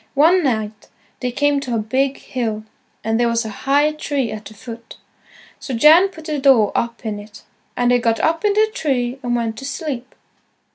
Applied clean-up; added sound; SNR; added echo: none; none; none; none.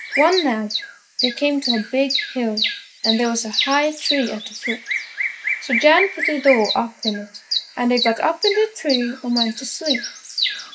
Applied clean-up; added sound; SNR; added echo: neural mask model Resemble Enhance denoiser.